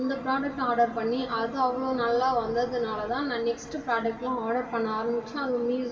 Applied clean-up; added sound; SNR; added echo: none; none; none; reverberation time 2.4 s.